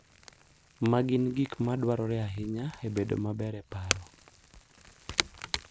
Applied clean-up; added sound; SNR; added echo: none; Crack / Crackle; 8 dB; none.